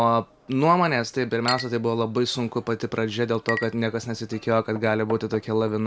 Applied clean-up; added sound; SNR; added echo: none; Chink, clink; 15 dB; none.